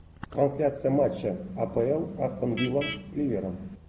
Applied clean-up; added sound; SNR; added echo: none; Vehicle horn, car horn, honking; 10 dB; none.